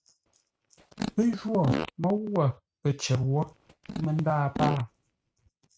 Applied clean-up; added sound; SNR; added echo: neural mask model RNNoise.